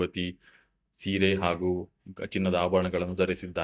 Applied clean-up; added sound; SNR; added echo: neural mask model DeepFilterNet 3.